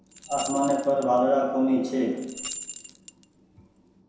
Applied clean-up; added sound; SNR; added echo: none; Rattle / Keys jangling; 14 dB; reverberation time 0.7 s.